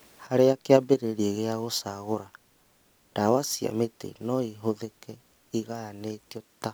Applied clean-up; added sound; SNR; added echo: none; none; none; none.